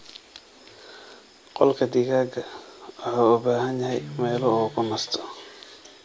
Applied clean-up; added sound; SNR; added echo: none; Guitar; 20 dB; none.